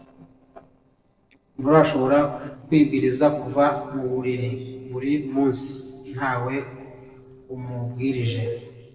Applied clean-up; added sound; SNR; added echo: neural separator model SepFormer DNS4.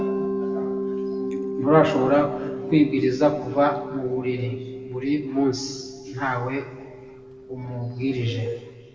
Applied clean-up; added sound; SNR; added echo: none; Mallet percussion; 7 dB; reverberation time 2.0 s.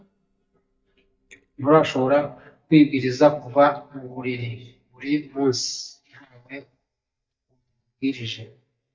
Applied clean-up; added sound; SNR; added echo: neural mask model DeepFilterNet 3.